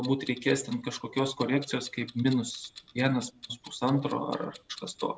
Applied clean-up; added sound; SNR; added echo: none; Clock; 19 dB; none.